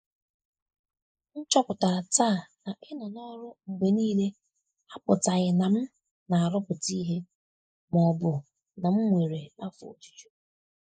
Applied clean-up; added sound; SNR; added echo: neural mask model Resemble Enhance denoiser.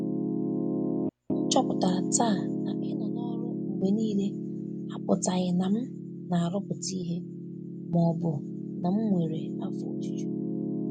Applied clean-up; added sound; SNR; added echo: none; Piano; 1 dB; none.